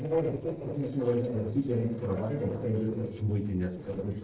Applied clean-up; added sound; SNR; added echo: neural separator model SepFormer DNS4.